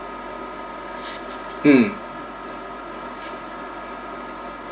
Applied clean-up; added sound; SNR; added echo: none; none; none; reverberation time 0.4 s.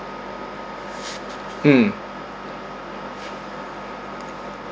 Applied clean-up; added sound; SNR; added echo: none; none; none; none.